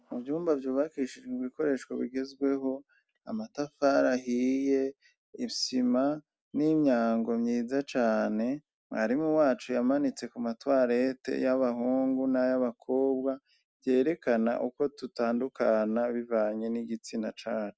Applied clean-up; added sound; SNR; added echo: none; none; none; none.